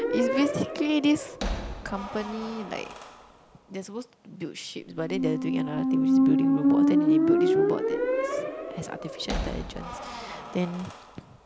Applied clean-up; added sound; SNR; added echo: none; Squeak; -5 dB; none.